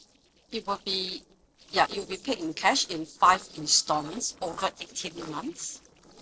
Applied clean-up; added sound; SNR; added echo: neural separator model SepFormer DNS4.